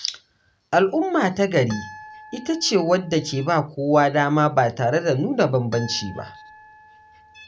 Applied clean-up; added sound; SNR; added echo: none; Harp; 19 dB; none.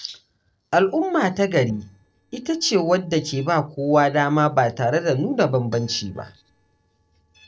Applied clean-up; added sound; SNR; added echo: neural separator model SepFormer DNS4.